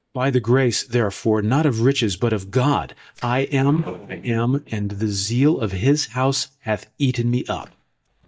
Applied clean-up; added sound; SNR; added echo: neural mask model DeepFilterNet 3.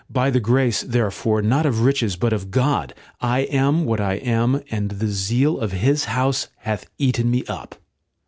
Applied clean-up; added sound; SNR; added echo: none; none; none; none.